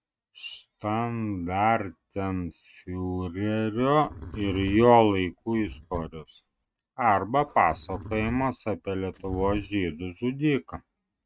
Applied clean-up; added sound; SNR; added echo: neural mask model RNNoise.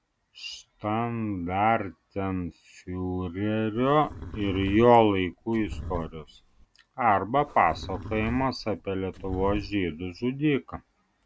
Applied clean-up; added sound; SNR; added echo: none; Livestock, farm animals, working animals; 12 dB; none.